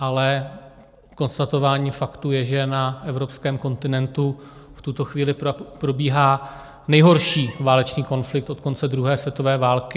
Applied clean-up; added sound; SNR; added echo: none; Squeak; 17 dB; none.